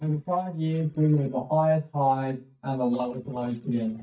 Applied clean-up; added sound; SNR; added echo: neural mask model DeepFilterNet 3.